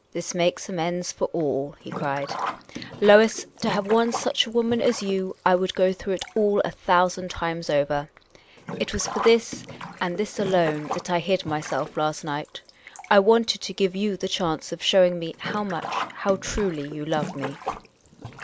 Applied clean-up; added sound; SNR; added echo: none; Sink (filling or washing); 13 dB; none.